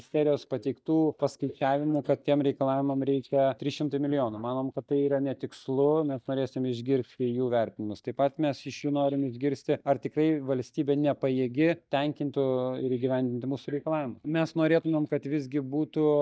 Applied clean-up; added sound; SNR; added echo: neural mask model DeepFilterNet 3.